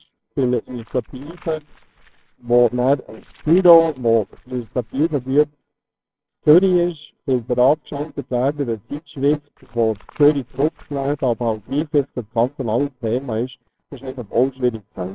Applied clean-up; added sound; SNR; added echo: neural separator model SepFormer WHAMR!.